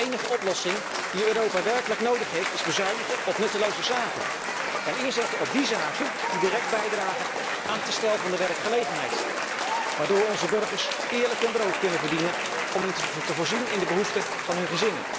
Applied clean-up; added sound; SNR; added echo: none; Applause / Cheering; 1 dB; none.